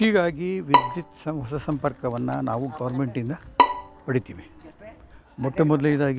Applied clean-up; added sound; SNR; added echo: none; Bowed string instrument; 1 dB; none.